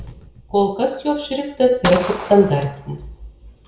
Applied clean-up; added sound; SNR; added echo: none; Gunshot, gunfire; 8 dB; reverberation time 0.6 s.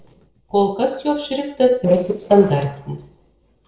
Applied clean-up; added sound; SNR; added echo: neural separator model SepFormer DNS4.